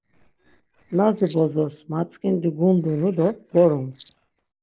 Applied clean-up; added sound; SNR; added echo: neural separator model SepFormer DNS4.